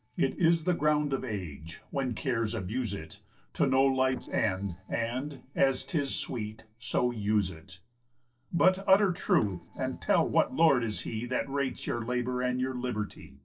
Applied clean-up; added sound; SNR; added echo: neural separator model SepFormer DNS4.